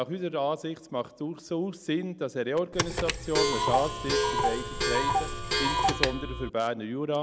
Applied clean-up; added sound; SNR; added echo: none; Clock; -3 dB; none.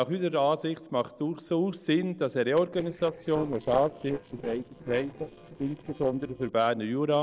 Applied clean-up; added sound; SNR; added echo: neural separator model SepFormer DNS4.